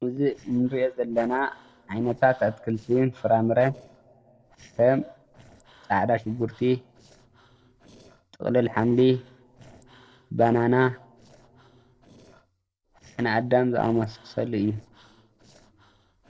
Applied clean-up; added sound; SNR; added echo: neural separator model SepFormer DNS4.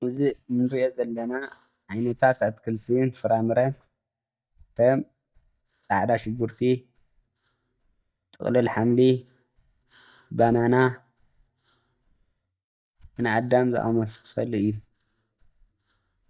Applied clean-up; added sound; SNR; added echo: neural mask model DeepFilterNet 3.